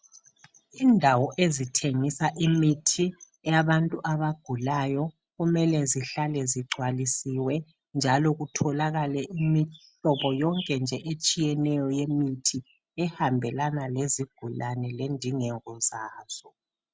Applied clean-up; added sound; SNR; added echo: none; none; none; none.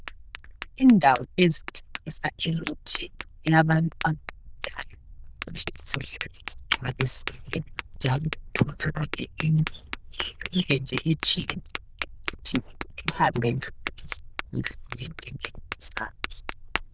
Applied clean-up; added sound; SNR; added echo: neural diffusion model UNIVERSE++.